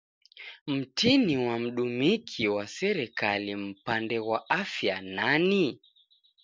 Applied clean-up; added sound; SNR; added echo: none; none; none; none.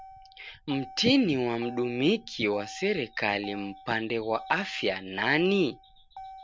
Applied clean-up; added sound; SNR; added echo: none; Motor vehicle (road); 18 dB; none.